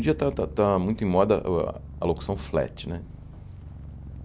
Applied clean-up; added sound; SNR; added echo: none; Purr; 13 dB; none.